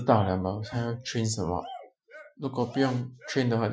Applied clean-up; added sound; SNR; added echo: classical method Wiener filter.